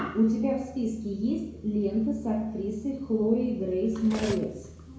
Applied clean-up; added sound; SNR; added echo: none; Cutlery, silverware; 12 dB; reverberation time 0.6 s.